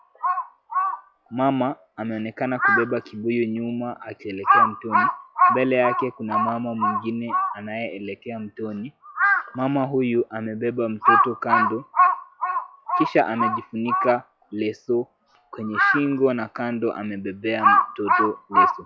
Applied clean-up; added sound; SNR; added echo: classical method log-MMSE.